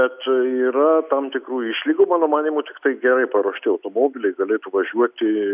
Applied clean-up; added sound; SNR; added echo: none; none; none; none.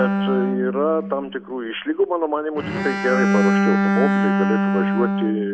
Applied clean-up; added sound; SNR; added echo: none; Bowed string instrument; -2 dB; none.